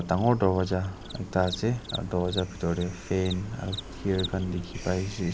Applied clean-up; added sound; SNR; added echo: none; Train + Cricket; 11 dB; none.